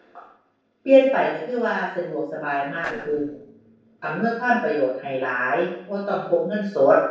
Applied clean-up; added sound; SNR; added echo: neural separator model SepFormer DNS4.